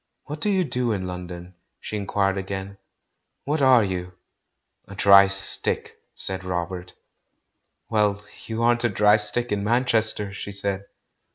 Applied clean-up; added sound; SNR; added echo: none; none; none; none.